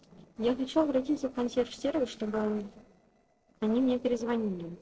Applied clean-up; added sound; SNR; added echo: neural separator model SepFormer DNS4.